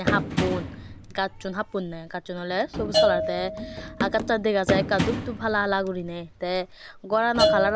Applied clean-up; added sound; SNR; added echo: none; Run + Bell / Percussion; 2 dB; none.